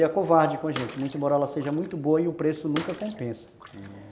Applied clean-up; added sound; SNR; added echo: none; Bathtub (filling or washing) / Water / Splash, splatter; 16 dB; none.